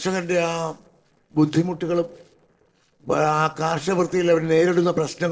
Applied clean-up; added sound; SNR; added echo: neural separator model SepFormer DNS4.